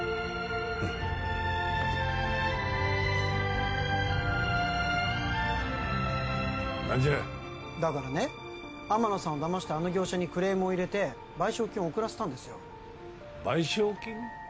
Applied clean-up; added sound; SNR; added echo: none; none; none; none.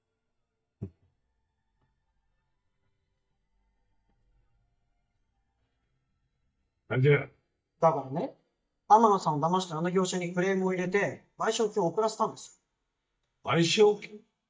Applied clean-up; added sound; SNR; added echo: neural mask model DeepFilterNet 3.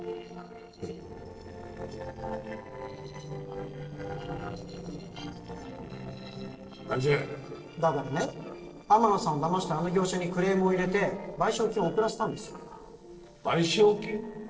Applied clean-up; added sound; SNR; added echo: neural separator model SepFormer DNS4.